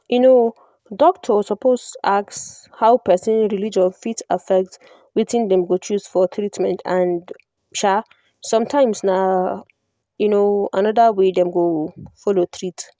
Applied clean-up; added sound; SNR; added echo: none; none; none; none.